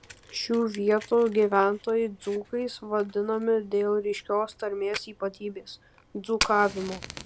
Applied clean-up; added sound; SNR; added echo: none; Fire; 14 dB; none.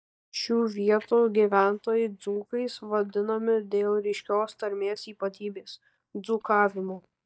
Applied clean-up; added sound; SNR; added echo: neural mask model DeepFilterNet 3.